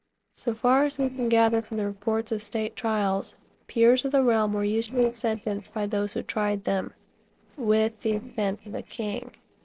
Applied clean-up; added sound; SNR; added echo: neural separator model SepFormer DNS4.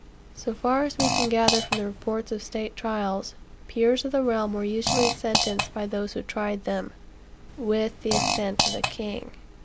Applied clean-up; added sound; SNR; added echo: none; Fart; 1 dB; none.